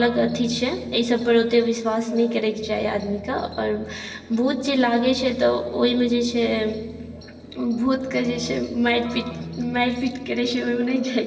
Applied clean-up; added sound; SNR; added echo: none; Keyboard (musical); 17 dB; reverberation time 2.9 s.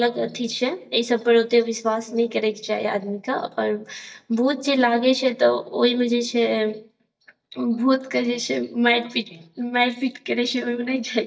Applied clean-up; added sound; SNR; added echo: neural mask model DeepFilterNet 3.